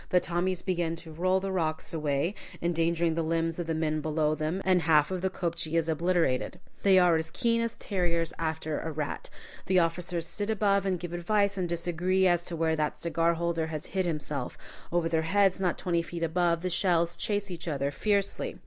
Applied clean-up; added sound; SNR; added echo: none; none; none; none.